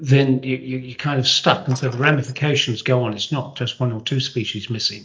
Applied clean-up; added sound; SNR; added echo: neural mask model DeepFilterNet 3.